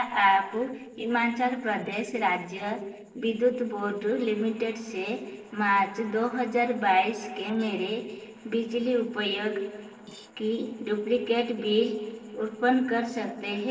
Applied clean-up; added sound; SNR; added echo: neural separator model SepFormer DNS4.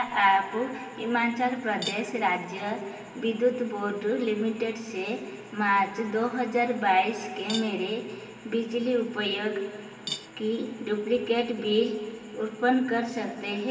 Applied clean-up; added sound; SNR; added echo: none; Cutlery, silverware / Dishes, pots, and pans; 16 dB; reverberation time 2.2 s.